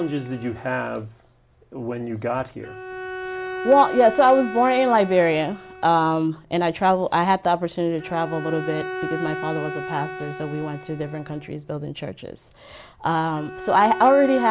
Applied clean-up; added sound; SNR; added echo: none; Bowed string instrument; 12 dB; none.